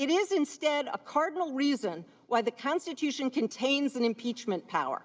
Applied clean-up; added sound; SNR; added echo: none; none; none; none.